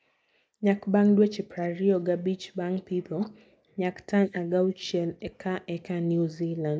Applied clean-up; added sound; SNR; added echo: neural mask model Resemble Enhance denoiser.